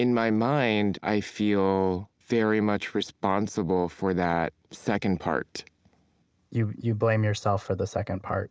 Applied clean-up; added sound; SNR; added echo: none; none; none; none.